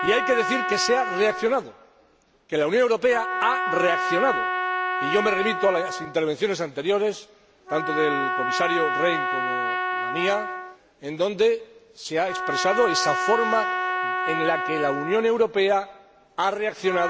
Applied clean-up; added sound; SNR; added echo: none; Trumpet; 3 dB; none.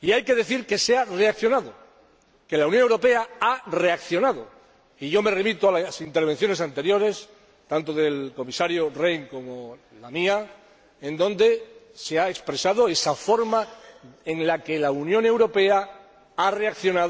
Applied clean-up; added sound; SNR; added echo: none; none; none; none.